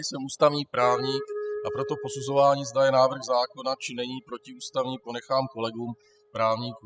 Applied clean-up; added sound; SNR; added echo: classical method spectral subtraction.